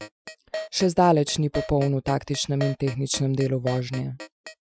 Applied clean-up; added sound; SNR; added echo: classical method Wiener filter.